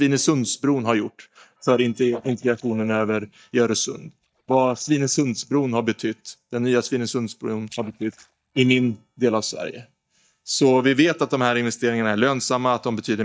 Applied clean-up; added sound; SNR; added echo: neural mask model DeepFilterNet 3.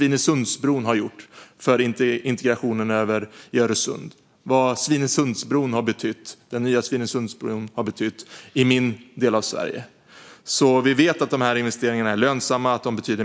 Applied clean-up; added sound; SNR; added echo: none; none; none; none.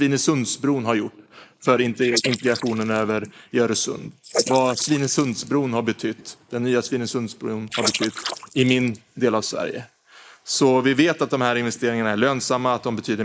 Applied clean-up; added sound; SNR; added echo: neural mask model Resemble Enhance denoiser.